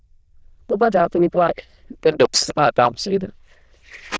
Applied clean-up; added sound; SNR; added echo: neural diffusion model UNIVERSE++.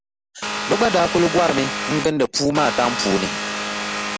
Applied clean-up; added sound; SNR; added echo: none; Vehicle; 4 dB; none.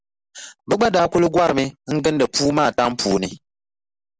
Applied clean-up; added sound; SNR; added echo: none; none; none; none.